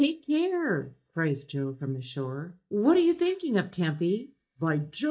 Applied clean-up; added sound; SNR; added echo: neural mask model DeepFilterNet 3.